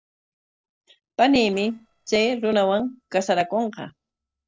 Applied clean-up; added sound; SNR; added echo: neural separator model SepFormer DNS4.